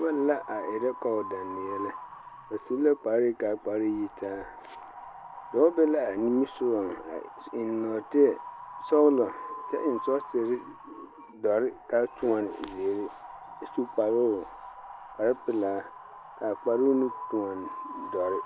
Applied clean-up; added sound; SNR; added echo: none; Wind; 14 dB; none.